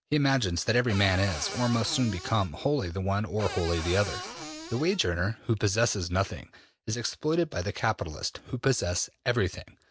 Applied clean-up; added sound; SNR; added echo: none; Cupboard open or close / Door; 10 dB; none.